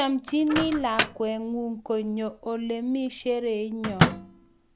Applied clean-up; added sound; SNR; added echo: none; Microwave oven; 4 dB; none.